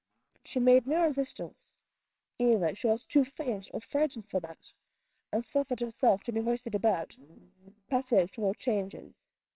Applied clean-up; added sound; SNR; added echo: neural separator model SepFormer WHAMR!.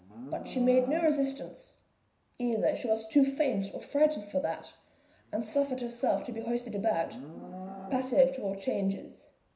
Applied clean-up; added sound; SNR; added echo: none; Livestock, farm animals, working animals; 17 dB; reverberation time 0.5 s.